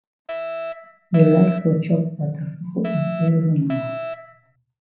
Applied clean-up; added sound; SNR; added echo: none; Alarm; 9 dB; reverberation time 0.6 s.